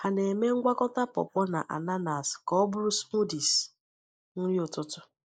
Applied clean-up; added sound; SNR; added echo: neural mask model Resemble Enhance denoiser.